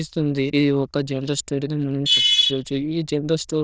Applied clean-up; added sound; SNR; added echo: neural diffusion model UNIVERSE++.